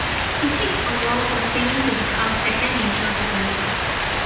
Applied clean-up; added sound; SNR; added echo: none; Rain; -4 dB; reverberation time 0.9 s.